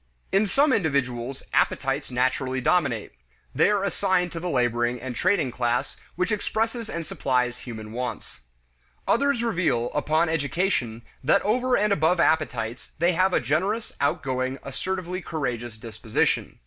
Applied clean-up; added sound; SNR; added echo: none; none; none; none.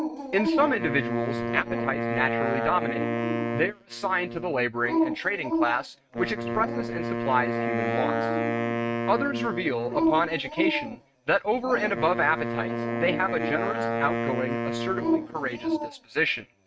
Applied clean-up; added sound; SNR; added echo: neural mask model RNNoise.